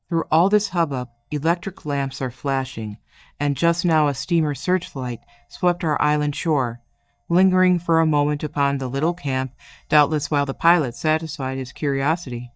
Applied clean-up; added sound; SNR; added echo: neural mask model DeepFilterNet 3.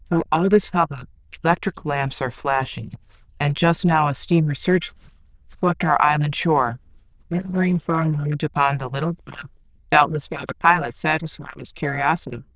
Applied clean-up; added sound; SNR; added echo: neural diffusion model UNIVERSE++.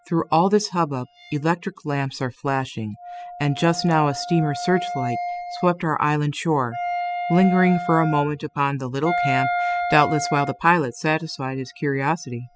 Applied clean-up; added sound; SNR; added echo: classical method spectral subtraction.